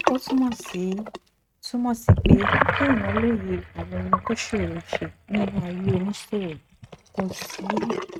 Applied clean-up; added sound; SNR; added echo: neural mask model RNNoise.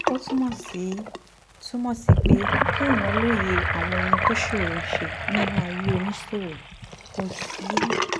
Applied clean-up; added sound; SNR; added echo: none; Sink (filling or washing) / Gurgling; -4 dB; none.